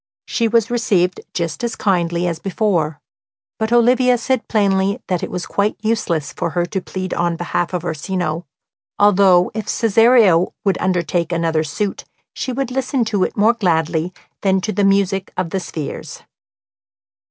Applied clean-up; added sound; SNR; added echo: none; none; none; none.